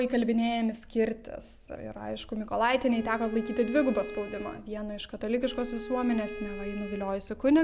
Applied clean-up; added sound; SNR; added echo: none; Bowed string instrument; 13 dB; none.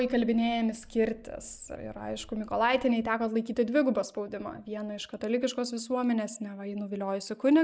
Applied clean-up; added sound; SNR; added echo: neural mask model Resemble Enhance denoiser.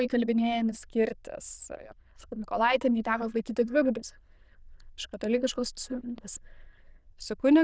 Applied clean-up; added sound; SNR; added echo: neural diffusion model UNIVERSE++.